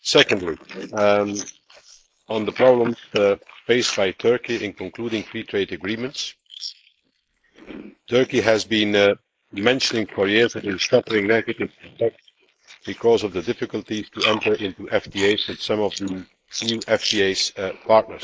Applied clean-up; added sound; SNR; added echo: neural mask model Resemble Enhance denoiser.